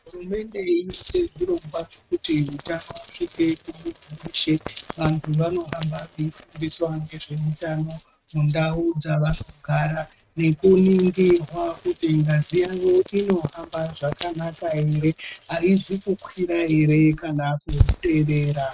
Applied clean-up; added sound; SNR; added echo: neural mask model RNNoise.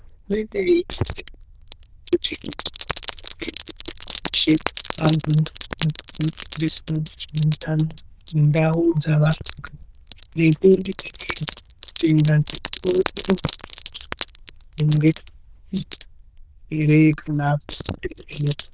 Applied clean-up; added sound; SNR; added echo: neural diffusion model UNIVERSE++.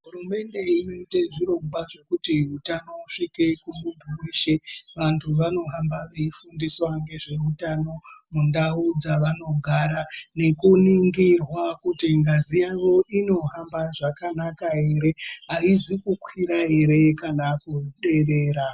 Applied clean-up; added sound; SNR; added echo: none; none; none; none.